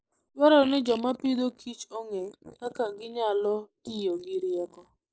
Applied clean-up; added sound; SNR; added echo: neural mask model Resemble Enhance denoiser.